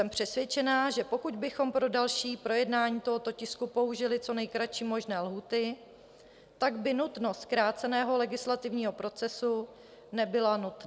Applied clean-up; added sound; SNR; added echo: none; none; none; none.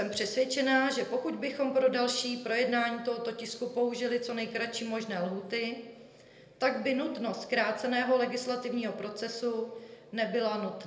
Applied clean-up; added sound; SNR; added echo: none; none; none; reverberation time 0.8 s.